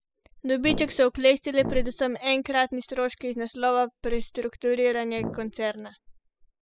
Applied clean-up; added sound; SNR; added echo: classical method spectral subtraction.